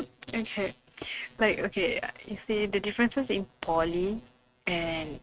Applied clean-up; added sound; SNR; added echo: neural mask model RNNoise.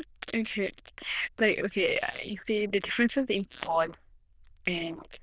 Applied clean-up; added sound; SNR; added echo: neural diffusion model UNIVERSE++.